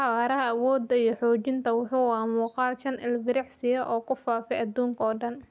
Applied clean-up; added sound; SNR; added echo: none; none; none; none.